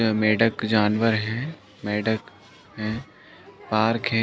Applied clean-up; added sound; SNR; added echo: none; none; none; none.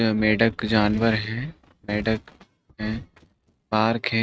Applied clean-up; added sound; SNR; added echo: neural mask model RNNoise.